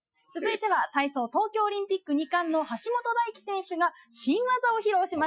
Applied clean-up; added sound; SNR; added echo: classical method Wiener filter.